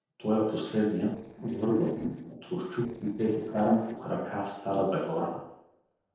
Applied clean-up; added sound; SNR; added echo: neural separator model SepFormer DNS4.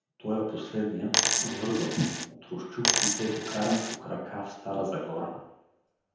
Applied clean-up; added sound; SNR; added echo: none; Coin (dropping); -3 dB; reverberation time 0.9 s.